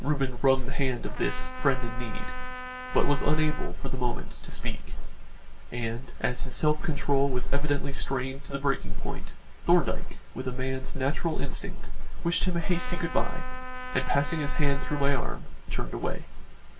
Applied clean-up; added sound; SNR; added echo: none; Trumpet; 18 dB; reverberation time 0.2 s.